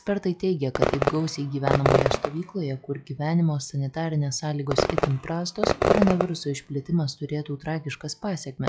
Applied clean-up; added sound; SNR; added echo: classical method log-MMSE.